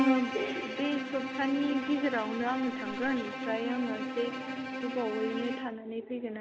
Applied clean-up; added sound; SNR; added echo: none; Bowed string instrument; 4 dB; none.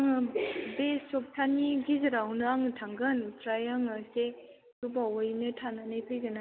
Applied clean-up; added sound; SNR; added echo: none; none; none; none.